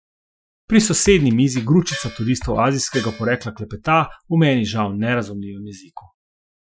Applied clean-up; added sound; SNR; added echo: classical method Wiener filter.